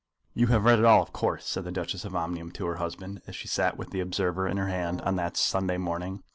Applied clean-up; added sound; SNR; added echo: none; Brass instrument; 19 dB; none.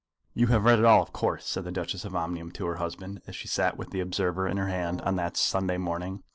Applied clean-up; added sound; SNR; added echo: neural separator model SepFormer DNS4.